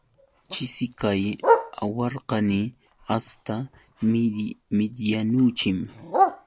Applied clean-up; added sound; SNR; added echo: none; Bark; 3 dB; none.